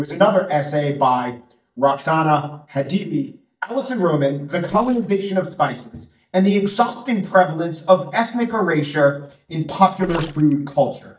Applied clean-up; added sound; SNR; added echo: neural mask model DeepFilterNet 3.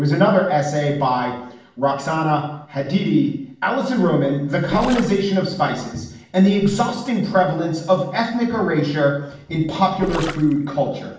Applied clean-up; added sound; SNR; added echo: none; Gurgling; 11 dB; reverberation time 0.6 s.